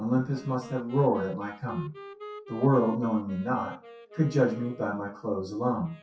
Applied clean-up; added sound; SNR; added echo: classical method WPE with log-MMSE.